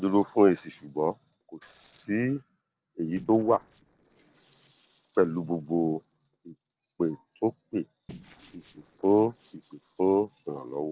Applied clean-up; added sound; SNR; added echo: neural separator model SepFormer DNS4.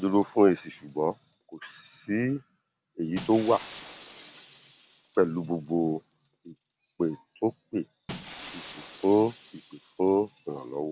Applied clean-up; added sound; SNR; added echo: none; Shatter; 20 dB; none.